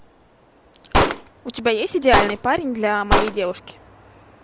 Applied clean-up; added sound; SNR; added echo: none; Gunshot, gunfire; 0 dB; none.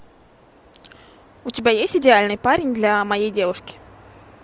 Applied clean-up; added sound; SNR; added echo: none; none; none; none.